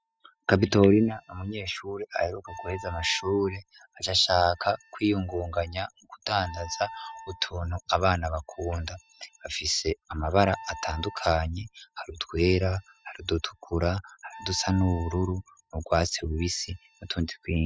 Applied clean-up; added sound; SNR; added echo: classical method spectral subtraction.